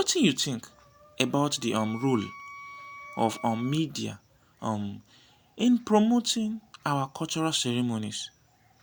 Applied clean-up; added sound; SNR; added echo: none; Wind instrument, woodwind instrument; 17 dB; none.